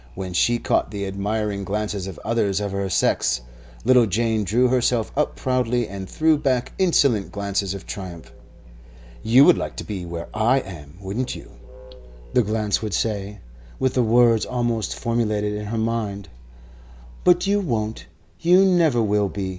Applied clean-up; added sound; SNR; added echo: none; Musical instrument; 19 dB; none.